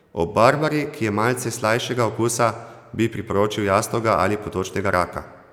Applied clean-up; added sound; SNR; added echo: none; none; none; none.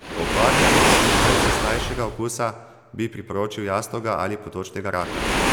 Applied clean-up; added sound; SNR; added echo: none; Waves, surf; -4 dB; none.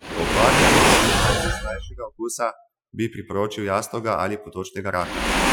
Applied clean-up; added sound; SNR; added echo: classical method Wiener filter.